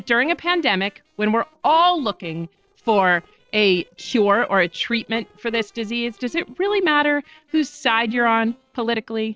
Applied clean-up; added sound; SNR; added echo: neural separator model SepFormer DNS4.